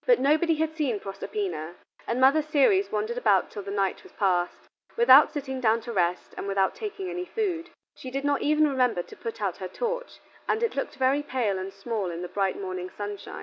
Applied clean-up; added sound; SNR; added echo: none; none; none; none.